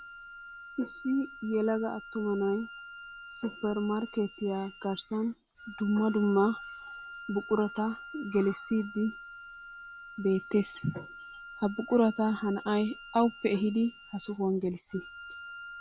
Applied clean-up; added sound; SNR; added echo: none; Wind instrument, woodwind instrument; 15 dB; none.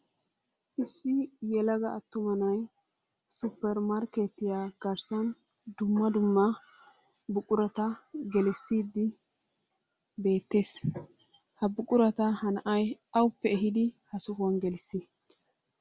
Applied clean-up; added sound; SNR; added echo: none; none; none; none.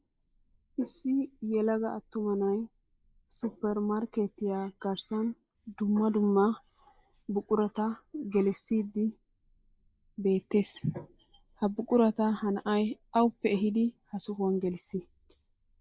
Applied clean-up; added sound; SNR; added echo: neural mask model Resemble Enhance denoiser.